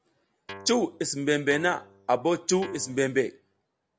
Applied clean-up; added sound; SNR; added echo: none; Guitar; 19 dB; none.